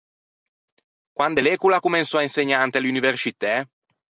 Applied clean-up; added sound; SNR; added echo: none; none; none; none.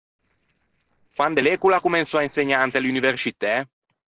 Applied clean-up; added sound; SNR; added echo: neural separator model SepFormer DNS4.